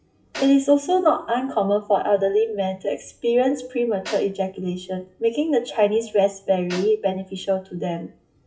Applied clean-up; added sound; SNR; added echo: classical method WPE with log-MMSE.